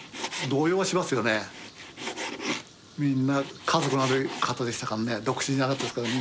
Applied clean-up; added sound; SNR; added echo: none; Frying (food); 10 dB; none.